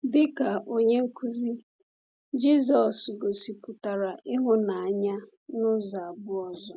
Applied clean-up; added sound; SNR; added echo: none; none; none; none.